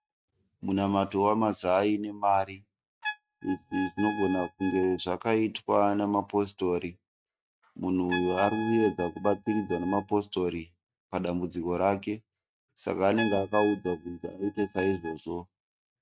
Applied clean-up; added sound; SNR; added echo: neural mask model RNNoise.